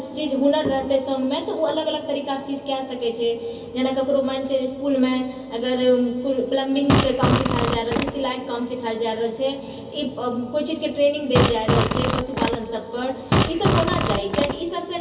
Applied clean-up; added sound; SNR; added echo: none; Fart; -1 dB; reverberation time 0.2 s.